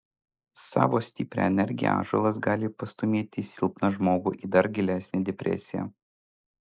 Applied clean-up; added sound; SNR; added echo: neural mask model Resemble Enhance denoiser.